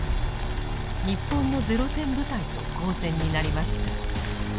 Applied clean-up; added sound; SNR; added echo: none; Boiling; 4 dB; none.